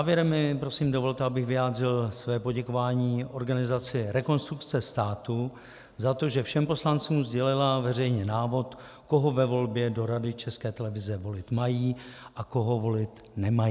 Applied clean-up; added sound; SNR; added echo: none; none; none; none.